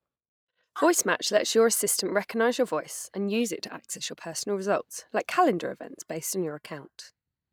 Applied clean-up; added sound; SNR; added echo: neural mask model DeepFilterNet 3.